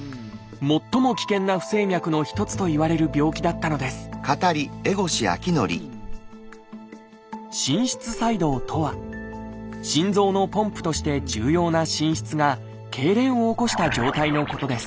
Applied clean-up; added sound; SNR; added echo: none; Respiratory sounds; 19 dB; none.